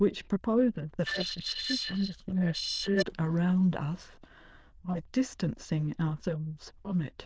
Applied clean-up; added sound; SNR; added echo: neural diffusion model UNIVERSE++.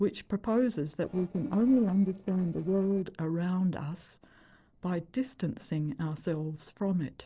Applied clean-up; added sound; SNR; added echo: neural separator model SepFormer DNS4.